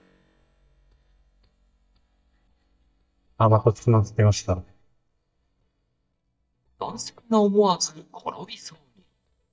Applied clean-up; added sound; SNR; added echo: neural mask model DeepFilterNet 3.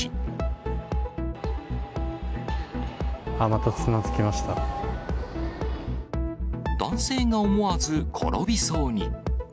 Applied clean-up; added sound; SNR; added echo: none; none; none; none.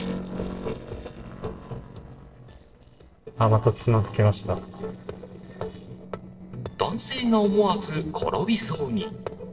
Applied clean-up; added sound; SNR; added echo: neural separator model SepFormer DNS4.